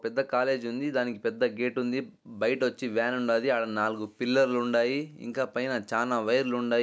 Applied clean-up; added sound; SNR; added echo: none; none; none; none.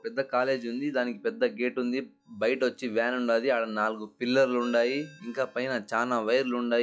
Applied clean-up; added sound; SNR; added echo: classical method log-MMSE.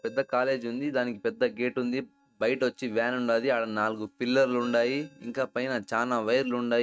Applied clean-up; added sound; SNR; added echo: neural mask model RNNoise.